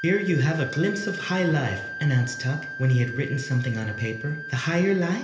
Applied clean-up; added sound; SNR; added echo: none; Wind instrument, woodwind instrument; 11 dB; reverberation time 1.4 s.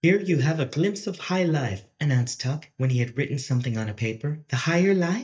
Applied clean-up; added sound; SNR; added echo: neural mask model DeepFilterNet 3.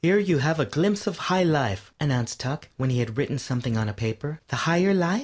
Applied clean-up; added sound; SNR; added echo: none; none; none; none.